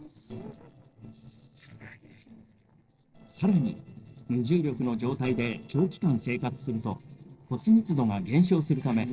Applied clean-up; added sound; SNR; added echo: neural separator model SepFormer DNS4.